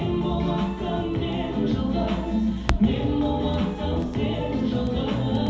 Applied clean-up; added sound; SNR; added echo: none; Crackle; 15 dB; reverberation time 2.2 s.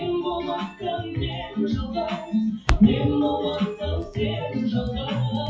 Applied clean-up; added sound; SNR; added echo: classical method WPE with log-MMSE.